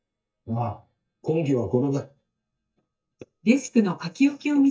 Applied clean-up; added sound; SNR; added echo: neural mask model DeepFilterNet 3.